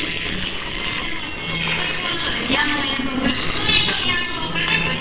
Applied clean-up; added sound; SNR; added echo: neural separator model SepFormer WHAMR!.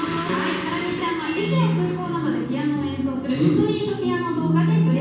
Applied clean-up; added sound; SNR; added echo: none; Piano; 15 dB; reverberation time 1.2 s.